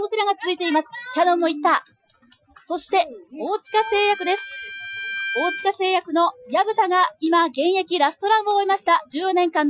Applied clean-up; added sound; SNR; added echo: classical method Wiener filter.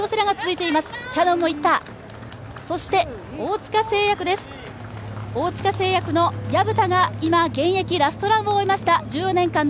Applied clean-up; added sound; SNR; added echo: none; none; none; none.